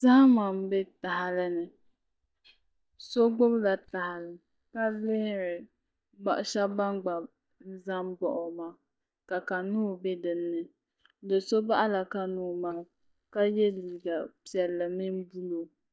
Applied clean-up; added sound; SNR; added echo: neural mask model DeepFilterNet 3.